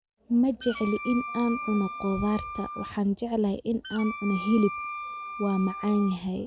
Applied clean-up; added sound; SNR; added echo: none; Wind instrument, woodwind instrument; 10 dB; none.